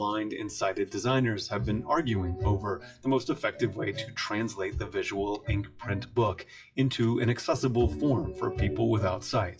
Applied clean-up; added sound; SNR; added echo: classical method WPE with log-MMSE.